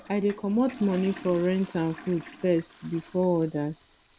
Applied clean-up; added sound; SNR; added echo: none; Toilet flush; 19 dB; none.